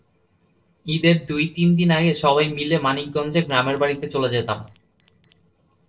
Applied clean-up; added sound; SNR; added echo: neural separator model SepFormer DNS4.